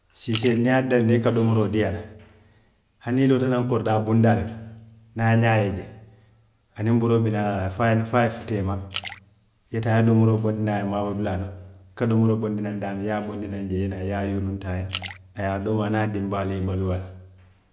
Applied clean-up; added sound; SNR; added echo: none; Splash, splatter; 14 dB; none.